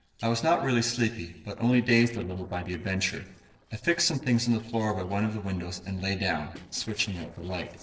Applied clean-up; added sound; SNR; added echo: neural separator model SepFormer DNS4.